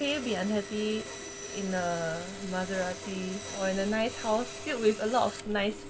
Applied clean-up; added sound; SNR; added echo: none; Sawing; 11 dB; none.